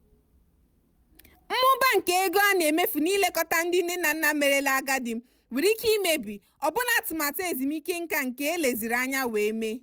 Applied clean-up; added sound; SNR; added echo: none; none; none; none.